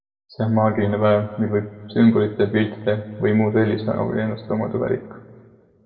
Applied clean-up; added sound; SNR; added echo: none; none; none; reverberation time 1.1 s.